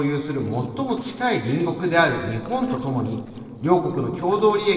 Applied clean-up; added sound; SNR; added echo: neural separator model SepFormer DNS4.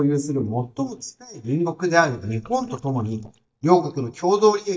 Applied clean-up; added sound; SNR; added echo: neural mask model DeepFilterNet 3.